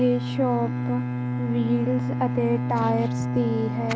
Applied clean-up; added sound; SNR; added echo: none; Bowed string instrument; 1 dB; none.